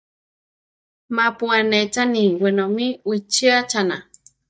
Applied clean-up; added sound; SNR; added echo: neural mask model DeepFilterNet 3.